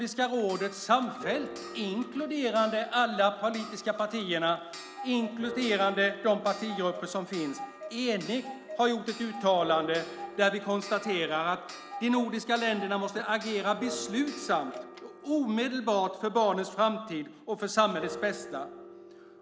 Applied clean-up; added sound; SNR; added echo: none; Piano + Clock; 13 dB; none.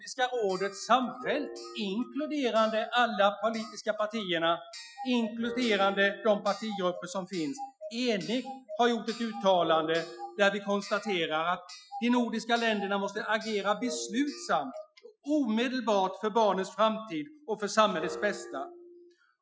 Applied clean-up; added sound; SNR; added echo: classical method Wiener filter.